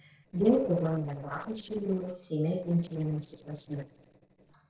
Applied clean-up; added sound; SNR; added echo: neural separator model SepFormer DNS4.